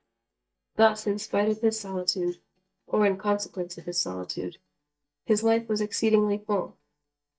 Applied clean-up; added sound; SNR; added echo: neural mask model DeepFilterNet 3.